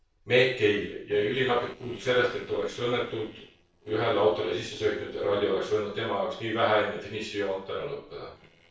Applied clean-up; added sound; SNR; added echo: neural separator model SepFormer DNS4.